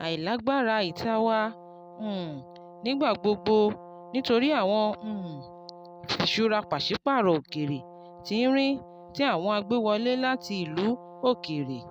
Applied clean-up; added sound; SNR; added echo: none; Brass instrument; 19 dB; none.